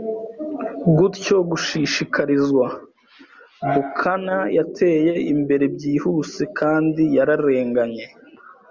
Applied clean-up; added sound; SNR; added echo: none; none; none; none.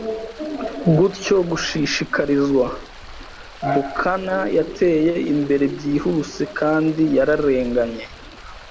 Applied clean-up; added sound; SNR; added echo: none; Stream + Fixed-wing aircraft, airplane; 18 dB; none.